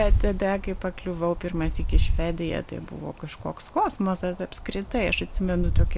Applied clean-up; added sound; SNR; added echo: none; Wind; -2 dB; none.